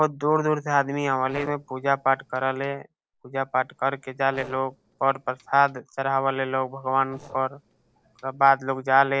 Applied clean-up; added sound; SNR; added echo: neural separator model SepFormer DNS4.